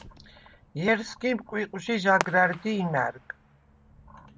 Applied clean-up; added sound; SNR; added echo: none; Fireworks; 15 dB; none.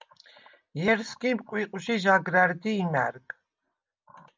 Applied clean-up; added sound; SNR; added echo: none; none; none; none.